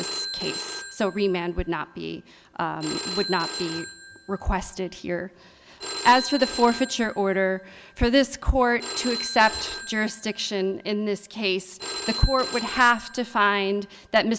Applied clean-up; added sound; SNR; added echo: none; Telephone; 11 dB; none.